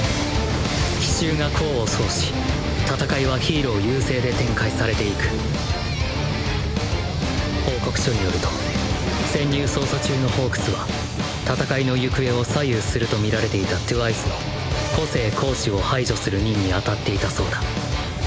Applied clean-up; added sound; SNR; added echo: none; none; none; none.